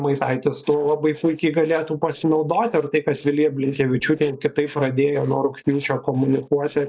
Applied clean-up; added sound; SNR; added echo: neural separator model SepFormer DNS4.